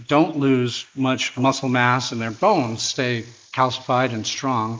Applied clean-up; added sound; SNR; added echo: neural mask model Resemble Enhance denoiser.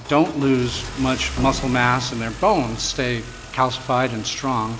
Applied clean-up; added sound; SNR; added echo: none; Slam + Engine starting / Car; 12 dB; none.